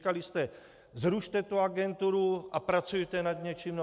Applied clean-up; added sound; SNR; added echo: none; none; none; none.